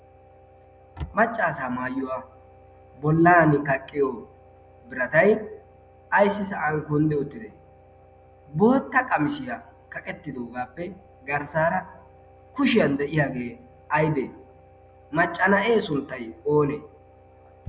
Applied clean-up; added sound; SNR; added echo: none; none; none; none.